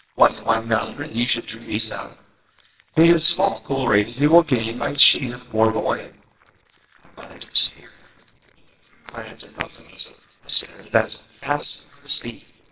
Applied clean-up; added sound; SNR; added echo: neural separator model SepFormer WHAMR!.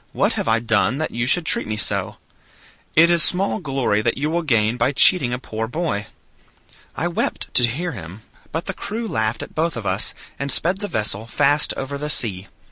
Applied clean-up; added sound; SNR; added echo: none; none; none; none.